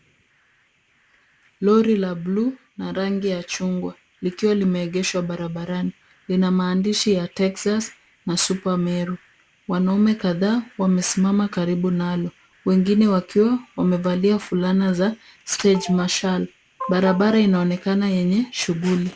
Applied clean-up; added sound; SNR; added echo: none; none; none; none.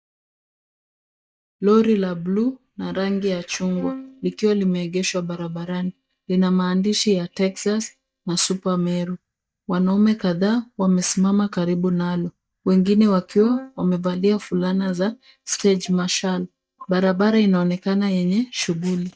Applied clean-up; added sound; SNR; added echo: neural mask model DeepFilterNet 3.